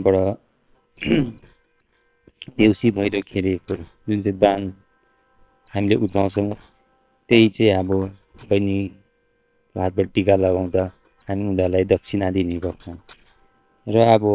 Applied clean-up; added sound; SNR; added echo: neural separator model SepFormer WHAM!.